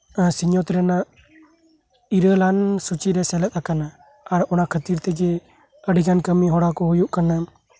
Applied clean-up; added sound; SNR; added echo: none; none; none; none.